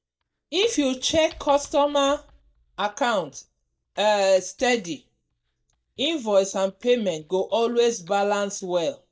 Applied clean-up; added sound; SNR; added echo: neural mask model DeepFilterNet 3.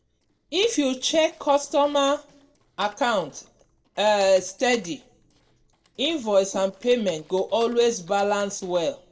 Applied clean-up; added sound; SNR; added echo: neural separator model SepFormer DNS4.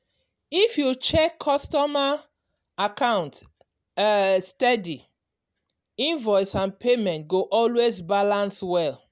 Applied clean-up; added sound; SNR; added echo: none; none; none; none.